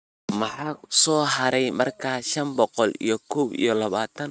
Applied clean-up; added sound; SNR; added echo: neural mask model RNNoise.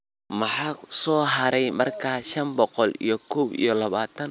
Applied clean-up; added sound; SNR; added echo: none; none; none; none.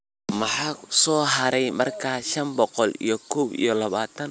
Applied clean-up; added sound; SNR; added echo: none; Snare drum; 17 dB; none.